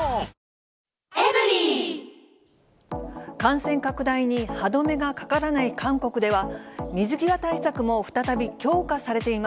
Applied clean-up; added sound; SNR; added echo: none; none; none; none.